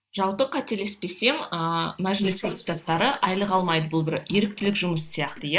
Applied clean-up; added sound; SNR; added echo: neural mask model Resemble Enhance denoiser.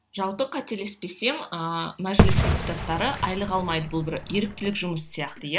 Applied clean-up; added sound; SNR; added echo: none; Fireworks; -3 dB; none.